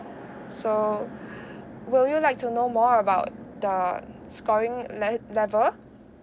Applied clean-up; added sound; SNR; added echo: none; none; none; none.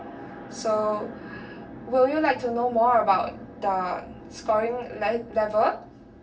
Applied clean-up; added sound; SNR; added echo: none; none; none; reverberation time 0.3 s.